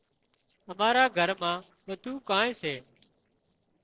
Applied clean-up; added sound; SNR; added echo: neural separator model SepFormer DNS4.